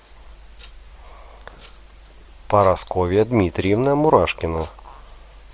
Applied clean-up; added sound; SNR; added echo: none; none; none; none.